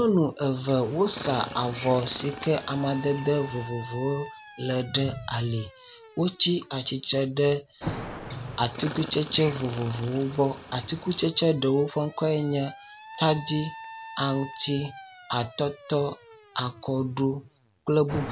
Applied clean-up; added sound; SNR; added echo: none; Alarm + Chirp, tweet; 14 dB; none.